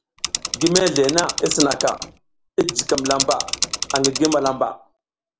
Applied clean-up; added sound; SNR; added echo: none; Mechanisms / Bicycle; 4 dB; none.